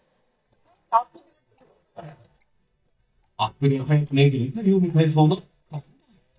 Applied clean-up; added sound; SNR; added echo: neural mask model DeepFilterNet 3.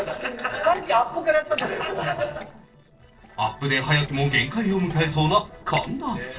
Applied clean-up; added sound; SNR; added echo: neural separator model SepFormer DNS4.